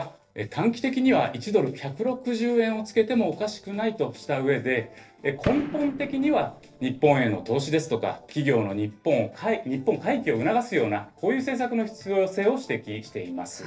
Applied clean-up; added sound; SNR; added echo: neural separator model SepFormer DNS4.